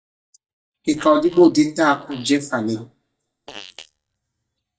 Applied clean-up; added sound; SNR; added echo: neural mask model DeepFilterNet 3.